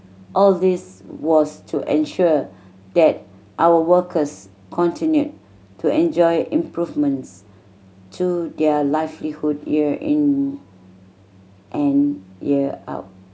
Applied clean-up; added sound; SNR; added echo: none; none; none; none.